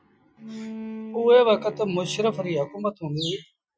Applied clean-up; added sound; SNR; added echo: classical method Wiener filter.